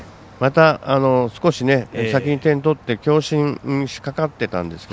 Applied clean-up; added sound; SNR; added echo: none; none; none; none.